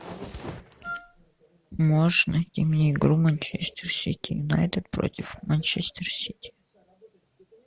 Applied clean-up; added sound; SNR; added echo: none; Wind instrument, woodwind instrument; 13 dB; none.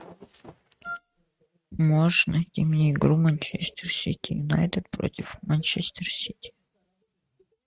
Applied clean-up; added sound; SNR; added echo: neural mask model RNNoise.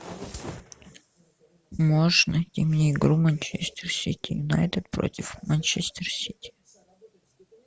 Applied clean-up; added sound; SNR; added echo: none; none; none; none.